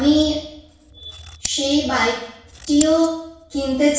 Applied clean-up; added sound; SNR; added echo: none; Scissors; 16 dB; reverberation time 0.6 s.